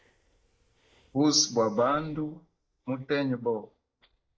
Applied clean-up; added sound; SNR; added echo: neural mask model DeepFilterNet 3.